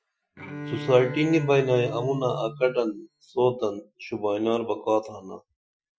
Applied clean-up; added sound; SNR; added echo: classical method Wiener filter.